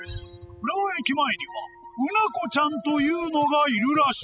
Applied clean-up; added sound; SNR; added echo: classical method spectral subtraction.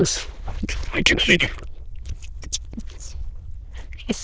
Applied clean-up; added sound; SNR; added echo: neural diffusion model UNIVERSE++.